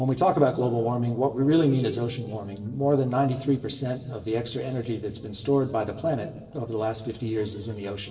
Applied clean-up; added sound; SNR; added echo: neural separator model SepFormer DNS4.